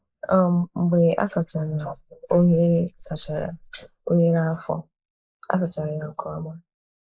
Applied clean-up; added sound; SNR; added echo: neural mask model Resemble Enhance denoiser.